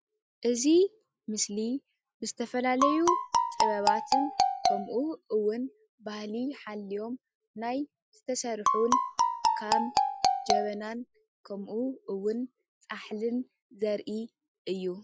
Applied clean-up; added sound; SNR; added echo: classical method Wiener filter.